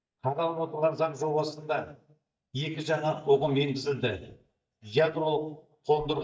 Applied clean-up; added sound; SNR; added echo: neural mask model DeepFilterNet 3.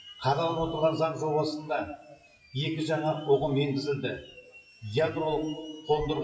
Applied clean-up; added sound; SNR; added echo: classical method WPE with log-MMSE.